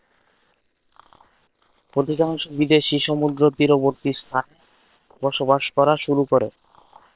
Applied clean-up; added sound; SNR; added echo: neural separator model SepFormer WHAM!.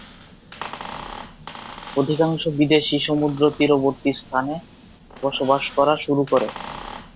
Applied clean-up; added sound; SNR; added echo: none; Squeak; 16 dB; none.